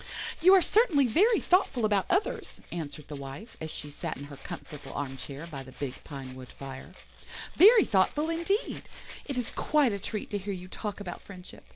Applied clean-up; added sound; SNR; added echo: none; Rattle (instrument); 19 dB; none.